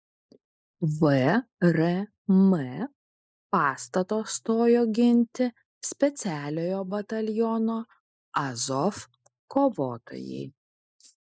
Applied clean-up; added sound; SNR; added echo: neural mask model Resemble Enhance denoiser.